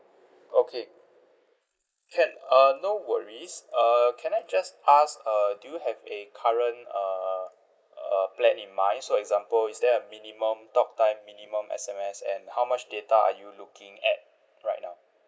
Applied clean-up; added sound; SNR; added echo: neural mask model Resemble Enhance denoiser.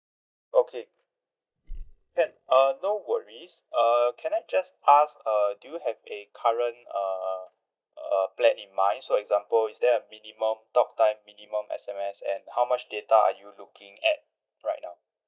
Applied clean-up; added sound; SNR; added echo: neural mask model DeepFilterNet 3.